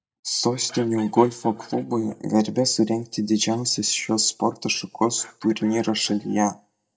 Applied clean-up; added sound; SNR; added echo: neural mask model DeepFilterNet 3.